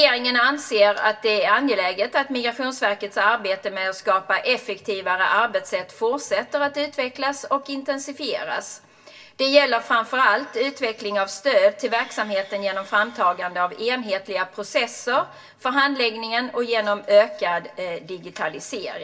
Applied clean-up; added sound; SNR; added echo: none; none; none; reverberation time 0.1 s.